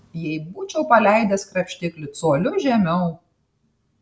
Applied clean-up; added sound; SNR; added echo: none; none; none; none.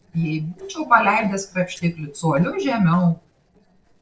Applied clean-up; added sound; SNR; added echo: neural separator model SepFormer DNS4.